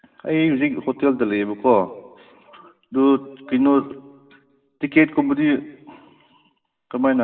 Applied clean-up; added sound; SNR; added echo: none; none; none; reverberation time 1.2 s.